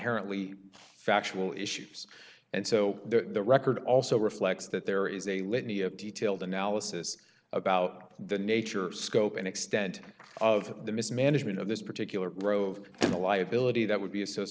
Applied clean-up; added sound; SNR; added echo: none; Motor vehicle (road); 5 dB; none.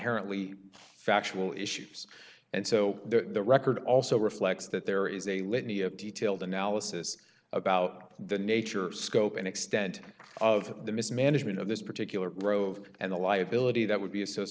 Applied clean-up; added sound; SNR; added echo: none; none; none; none.